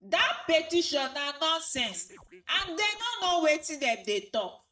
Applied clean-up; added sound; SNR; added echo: neural mask model DeepFilterNet 3.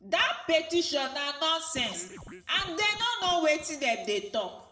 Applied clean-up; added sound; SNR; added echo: none; Scratching (performance technique); 19 dB; reverberation time 0.8 s.